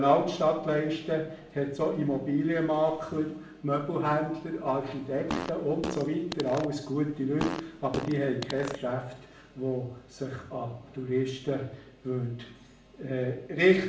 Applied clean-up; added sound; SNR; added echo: none; Fart; 8 dB; reverberation time 0.5 s.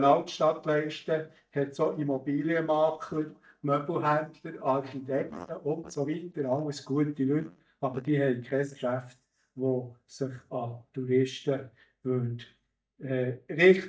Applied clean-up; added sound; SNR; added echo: neural mask model DeepFilterNet 3.